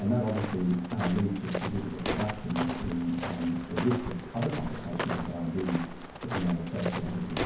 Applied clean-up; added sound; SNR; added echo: none; Walk, footsteps; 5 dB; reverberation time 0.9 s.